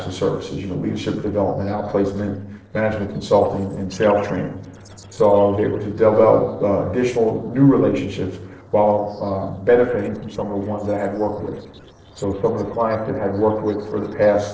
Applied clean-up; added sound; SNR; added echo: neural separator model SepFormer DNS4.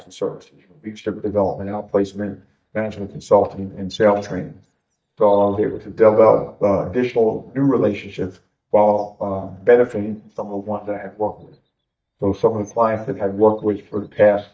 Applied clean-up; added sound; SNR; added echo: neural mask model DeepFilterNet 3.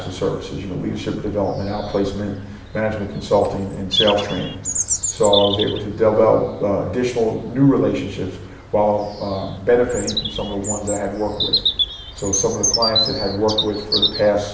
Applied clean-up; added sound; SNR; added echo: none; Bird vocalization, bird call, bird song; 6 dB; reverberation time 0.8 s.